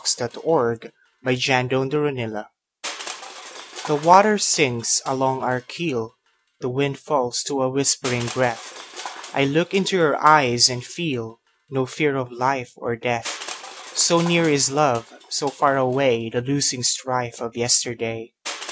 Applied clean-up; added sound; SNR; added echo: none; Crushing; 18 dB; none.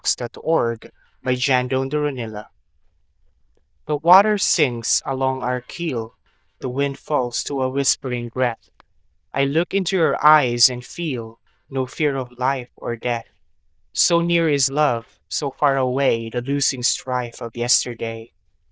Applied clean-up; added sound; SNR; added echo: neural diffusion model UNIVERSE++.